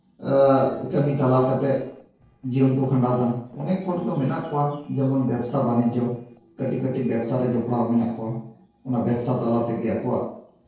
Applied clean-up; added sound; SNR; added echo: neural separator model SepFormer DNS4.